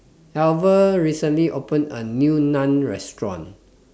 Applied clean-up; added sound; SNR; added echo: none; none; none; none.